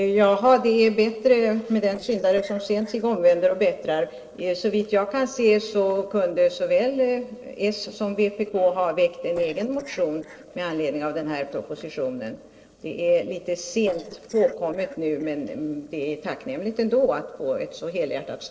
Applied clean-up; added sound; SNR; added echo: neural separator model SepFormer DNS4.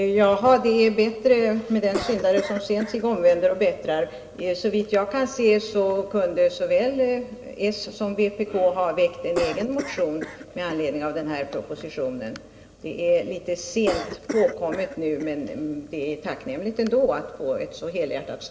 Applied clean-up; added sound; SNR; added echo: none; Cough; 14 dB; reverberation time 1.9 s.